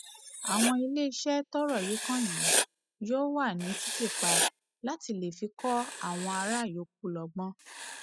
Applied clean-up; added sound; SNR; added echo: classical method spectral subtraction.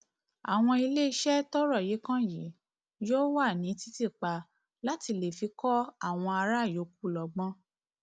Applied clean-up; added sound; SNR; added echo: none; none; none; none.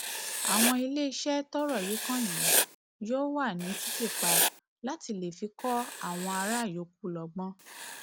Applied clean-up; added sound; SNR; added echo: none; Writing; 0 dB; none.